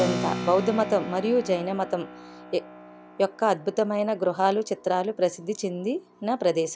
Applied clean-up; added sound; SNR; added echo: none; Keyboard (musical); 11 dB; none.